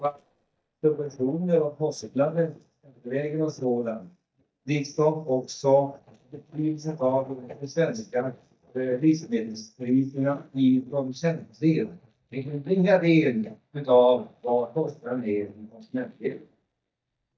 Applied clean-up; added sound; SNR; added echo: neural mask model DeepFilterNet 3.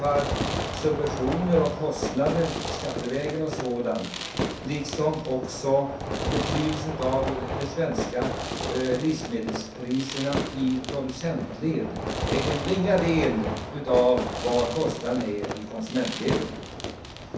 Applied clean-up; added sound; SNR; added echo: none; Fireworks; 4 dB; reverberation time 0.6 s.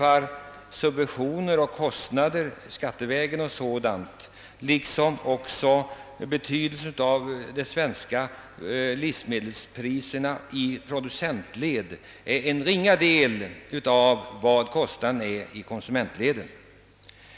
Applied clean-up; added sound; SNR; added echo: none; none; none; none.